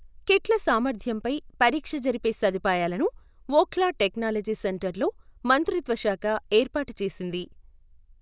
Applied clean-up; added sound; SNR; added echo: none; none; none; none.